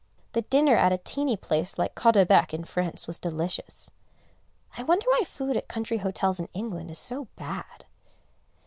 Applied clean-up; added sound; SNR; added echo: none; none; none; none.